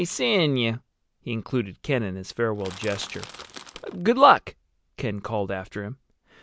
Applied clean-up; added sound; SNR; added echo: none; Crushing; 16 dB; none.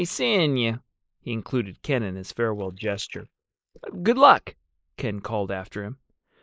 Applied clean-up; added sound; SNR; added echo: neural mask model Resemble Enhance denoiser.